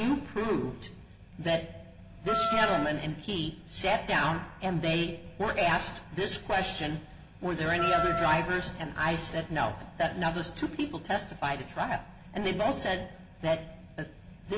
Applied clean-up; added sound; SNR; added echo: none; Wind instrument, woodwind instrument; 1 dB; reverberation time 0.3 s.